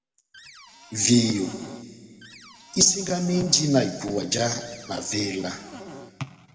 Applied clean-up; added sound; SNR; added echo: none; Cupboard open or close; 19 dB; reverberation time 2.0 s.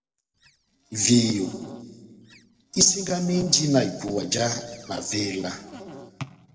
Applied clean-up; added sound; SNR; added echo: neural separator model SepFormer DNS4.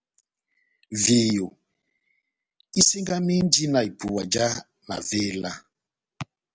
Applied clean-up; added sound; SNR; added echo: none; none; none; none.